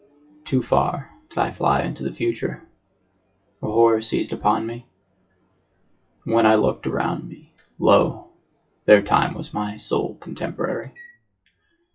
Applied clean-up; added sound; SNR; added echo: classical method WPE with log-MMSE.